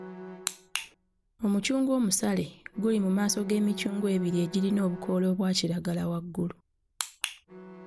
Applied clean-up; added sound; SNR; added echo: none; Bowed string instrument; 17 dB; none.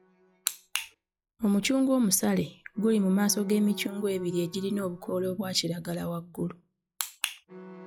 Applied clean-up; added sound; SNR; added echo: classical method log-MMSE.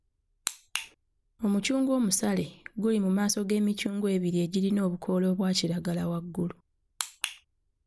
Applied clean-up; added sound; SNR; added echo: none; none; none; none.